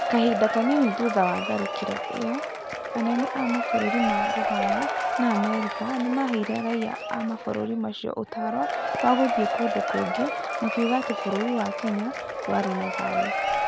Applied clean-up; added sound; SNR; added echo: none; Applause / Crowd / Cheering; 2 dB; none.